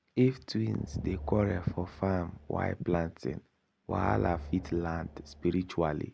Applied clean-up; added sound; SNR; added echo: none; Drum; 13 dB; none.